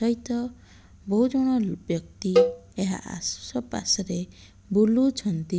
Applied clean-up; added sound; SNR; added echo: none; Cowbell; 1 dB; none.